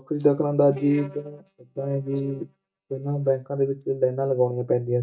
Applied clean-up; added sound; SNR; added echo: neural mask model DeepFilterNet 3.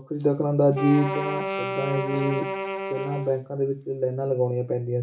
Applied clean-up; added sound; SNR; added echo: none; Wind instrument, woodwind instrument; 6 dB; reverberation time 0.3 s.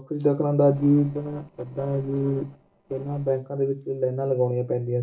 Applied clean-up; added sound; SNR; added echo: neural separator model SepFormer DNS4.